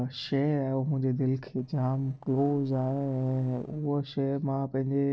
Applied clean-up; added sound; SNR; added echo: neural separator model SepFormer DNS4.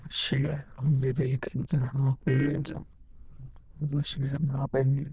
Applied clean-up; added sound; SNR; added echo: neural diffusion model UNIVERSE++.